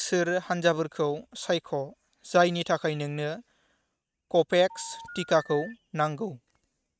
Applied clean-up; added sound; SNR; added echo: neural mask model RNNoise.